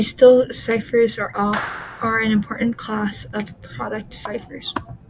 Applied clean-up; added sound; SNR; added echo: none; Clapping + Chink, clink; 14 dB; none.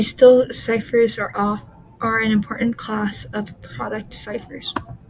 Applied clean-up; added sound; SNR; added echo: none; none; none; none.